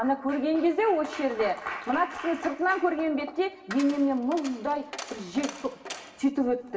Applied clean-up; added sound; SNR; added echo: none; Coin (dropping); 14 dB; reverberation time 1.6 s.